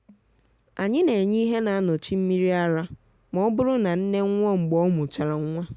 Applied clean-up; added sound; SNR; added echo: none; none; none; none.